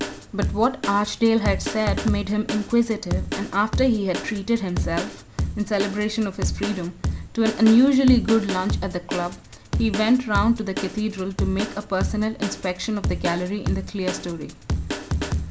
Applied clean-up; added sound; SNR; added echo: none; Drum kit; 5 dB; none.